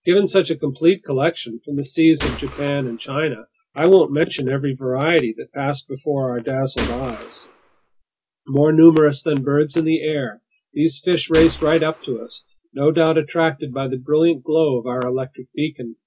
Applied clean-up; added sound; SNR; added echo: none; Gunshot, gunfire; 11 dB; none.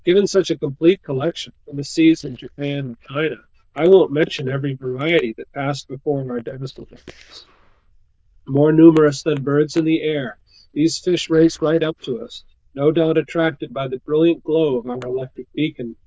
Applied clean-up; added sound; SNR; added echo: neural diffusion model UNIVERSE++.